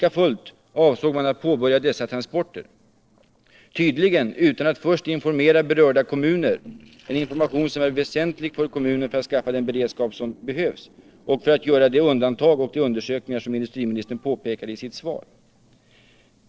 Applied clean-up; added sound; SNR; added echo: neural separator model SepFormer DNS4.